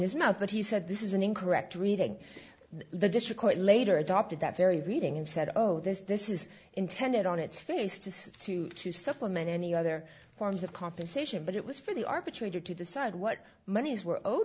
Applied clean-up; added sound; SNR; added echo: none; none; none; none.